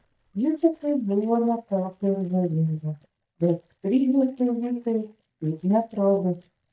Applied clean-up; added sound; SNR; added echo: neural mask model DeepFilterNet 3.